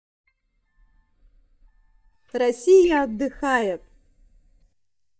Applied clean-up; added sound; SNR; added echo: neural mask model DeepFilterNet 3.